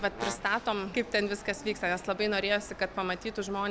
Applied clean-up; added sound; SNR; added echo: none; Brass instrument; 12 dB; none.